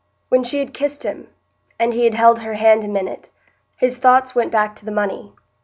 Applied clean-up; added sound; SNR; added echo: none; none; none; none.